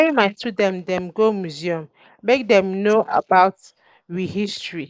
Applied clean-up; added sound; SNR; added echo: neural mask model Resemble Enhance denoiser.